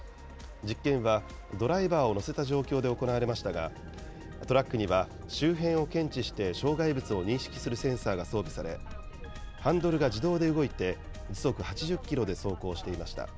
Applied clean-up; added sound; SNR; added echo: none; none; none; none.